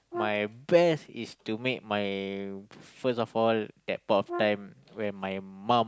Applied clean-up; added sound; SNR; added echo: none; Brass instrument; 11 dB; none.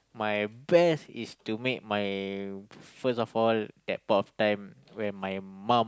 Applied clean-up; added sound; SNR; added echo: none; none; none; none.